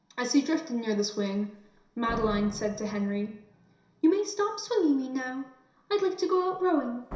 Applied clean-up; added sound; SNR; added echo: none; Slam; 19 dB; reverberation time 0.7 s.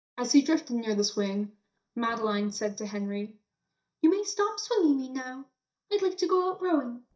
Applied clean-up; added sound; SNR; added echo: neural mask model DeepFilterNet 3.